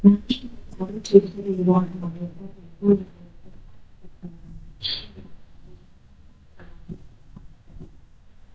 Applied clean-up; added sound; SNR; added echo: neural mask model DeepFilterNet 3.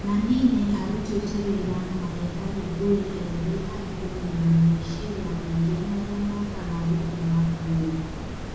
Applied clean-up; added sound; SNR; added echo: none; Water; 8 dB; reverberation time 1.1 s.